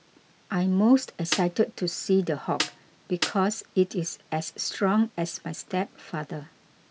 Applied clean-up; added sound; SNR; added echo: none; Snare drum; 6 dB; none.